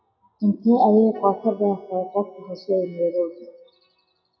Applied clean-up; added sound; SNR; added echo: classical method WPE with log-MMSE.